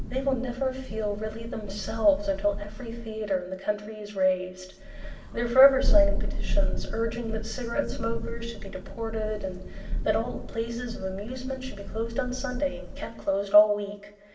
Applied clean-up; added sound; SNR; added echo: none; Thunder; 2 dB; reverberation time 0.8 s.